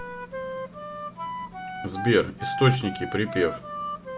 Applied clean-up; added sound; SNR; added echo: none; Wind instrument, woodwind instrument; 7 dB; none.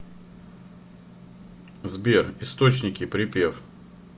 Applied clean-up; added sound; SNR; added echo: none; none; none; none.